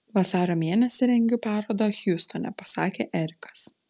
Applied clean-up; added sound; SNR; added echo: none; none; none; none.